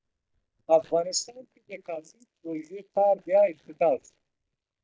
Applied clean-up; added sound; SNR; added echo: neural mask model DeepFilterNet 3.